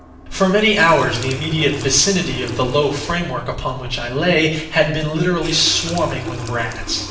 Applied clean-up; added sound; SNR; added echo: none; Water tap, faucet; 13 dB; reverberation time 0.7 s.